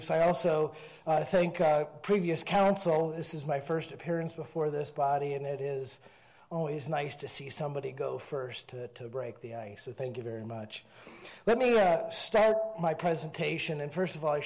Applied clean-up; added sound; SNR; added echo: none; none; none; none.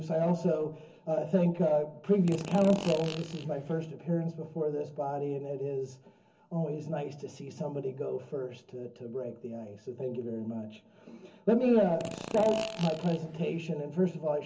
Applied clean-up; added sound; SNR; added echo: none; Fart; 11 dB; reverberation time 0.4 s.